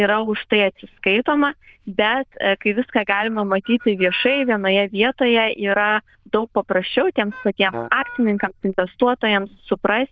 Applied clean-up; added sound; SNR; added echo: neural diffusion model UNIVERSE++.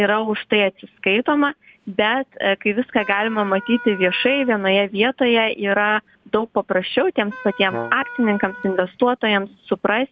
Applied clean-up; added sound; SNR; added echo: none; Brass instrument + Wind instrument, woodwind instrument; 14 dB; none.